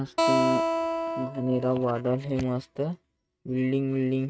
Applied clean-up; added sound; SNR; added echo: neural mask model RNNoise.